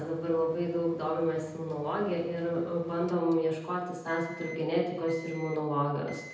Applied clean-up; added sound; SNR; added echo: none; Microwave oven; 19 dB; reverberation time 0.8 s.